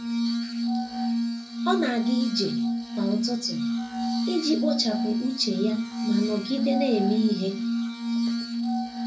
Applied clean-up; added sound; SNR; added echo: none; Glass; -2 dB; reverberation time 0.3 s.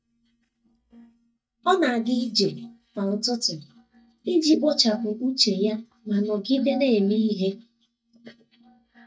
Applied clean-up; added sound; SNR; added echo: neural mask model DeepFilterNet 3.